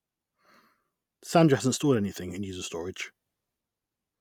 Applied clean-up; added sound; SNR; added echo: none; none; none; none.